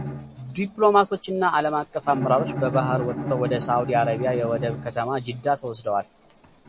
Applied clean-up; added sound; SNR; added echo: none; Bowed string instrument; 9 dB; none.